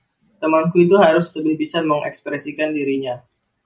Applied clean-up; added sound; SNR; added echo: none; none; none; none.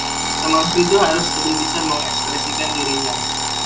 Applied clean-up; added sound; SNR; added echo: none; Alarm; 0 dB; reverberation time 0.2 s.